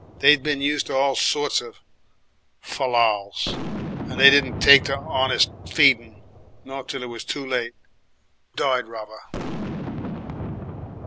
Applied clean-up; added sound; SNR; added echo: none; Boom; 10 dB; none.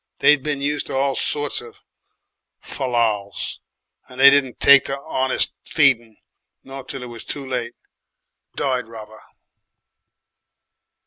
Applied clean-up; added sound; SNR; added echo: none; none; none; none.